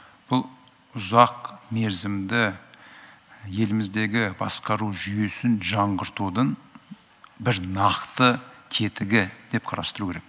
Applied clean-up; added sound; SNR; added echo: none; none; none; none.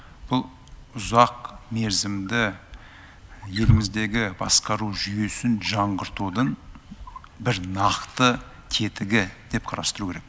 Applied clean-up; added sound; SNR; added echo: none; Wild animals; 8 dB; none.